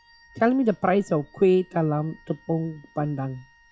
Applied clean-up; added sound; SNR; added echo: classical method log-MMSE.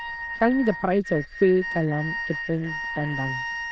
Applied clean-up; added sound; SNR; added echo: neural diffusion model UNIVERSE++.